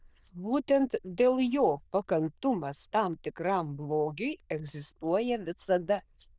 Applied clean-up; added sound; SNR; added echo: neural diffusion model UNIVERSE++.